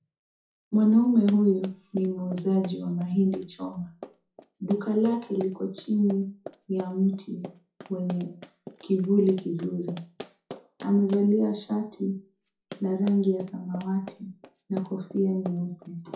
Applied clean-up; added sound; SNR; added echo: classical method WPE with log-MMSE.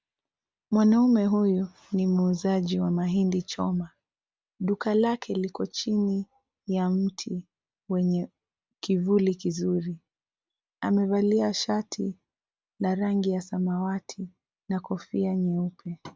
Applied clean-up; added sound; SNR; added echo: none; none; none; none.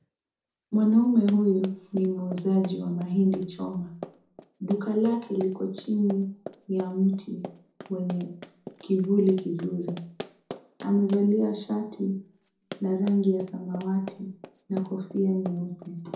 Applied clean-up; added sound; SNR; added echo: none; Run; 17 dB; reverberation time 0.5 s.